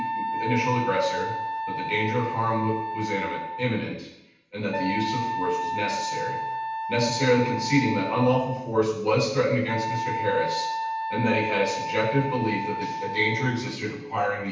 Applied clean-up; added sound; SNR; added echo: none; Wind instrument, woodwind instrument; 4 dB; reverberation time 0.9 s.